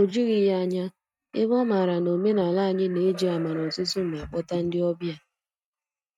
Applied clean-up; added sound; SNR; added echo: neural mask model RNNoise.